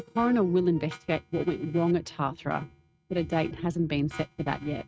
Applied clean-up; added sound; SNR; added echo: neural mask model RNNoise.